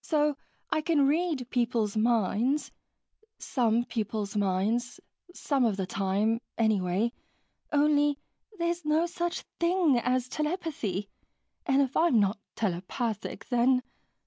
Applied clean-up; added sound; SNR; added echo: none; none; none; none.